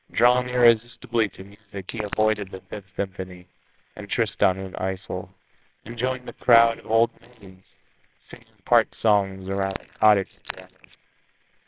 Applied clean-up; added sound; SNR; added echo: neural separator model SepFormer WHAMR!.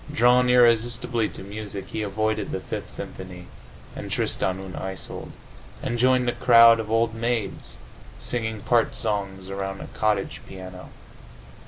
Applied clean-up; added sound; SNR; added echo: none; none; none; none.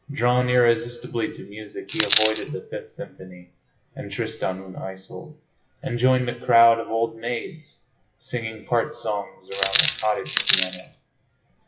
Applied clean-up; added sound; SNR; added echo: classical method WPE with log-MMSE.